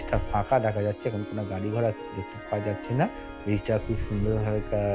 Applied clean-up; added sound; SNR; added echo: none; Wind + Harp; 8 dB; none.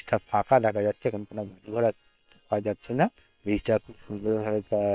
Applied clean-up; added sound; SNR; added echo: neural separator model SepFormer WHAM!.